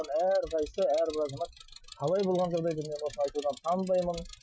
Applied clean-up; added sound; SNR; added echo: classical method Wiener filter.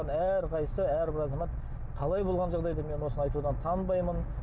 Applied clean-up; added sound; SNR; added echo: none; none; none; none.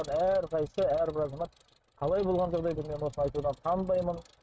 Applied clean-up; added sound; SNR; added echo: neural mask model RNNoise.